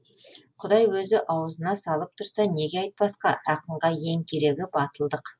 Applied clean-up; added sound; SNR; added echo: none; none; none; none.